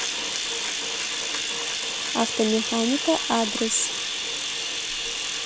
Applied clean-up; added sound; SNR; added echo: none; Bathtub (filling or washing) + Bicycle; -1 dB; none.